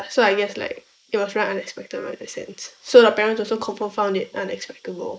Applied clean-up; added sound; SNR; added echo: neural mask model Resemble Enhance denoiser.